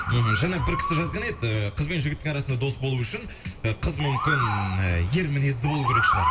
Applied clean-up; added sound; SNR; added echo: none; Motor vehicle (road) / Siren; 4 dB; reverberation time 2.1 s.